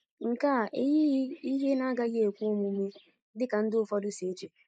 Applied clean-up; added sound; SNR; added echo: neural mask model Resemble Enhance denoiser.